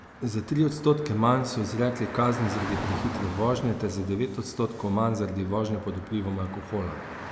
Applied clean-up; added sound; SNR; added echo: none; Traffic noise, roadway noise / Car; 11 dB; none.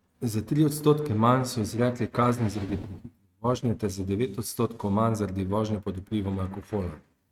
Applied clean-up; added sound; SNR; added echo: neural mask model RNNoise.